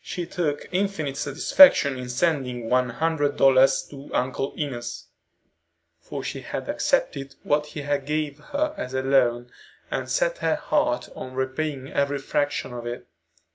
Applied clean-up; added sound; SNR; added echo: none; none; none; none.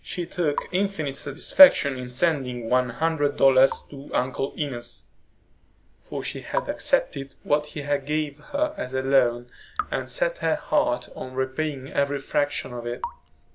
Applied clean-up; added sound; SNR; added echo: none; Raindrop / Drip; 17 dB; none.